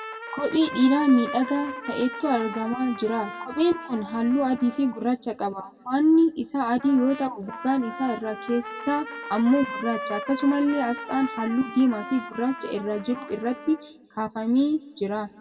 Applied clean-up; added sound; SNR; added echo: none; Trumpet; 13 dB; reverberation time 1.3 s.